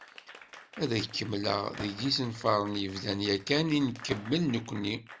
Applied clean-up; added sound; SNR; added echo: none; Gunshot, gunfire + Applause / Crowd; 17 dB; none.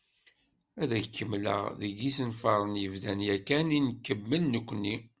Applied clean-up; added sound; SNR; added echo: none; none; none; none.